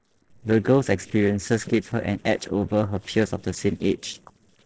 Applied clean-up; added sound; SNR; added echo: neural separator model SepFormer DNS4.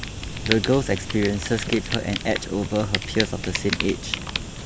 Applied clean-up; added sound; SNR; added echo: none; Fire; 5 dB; none.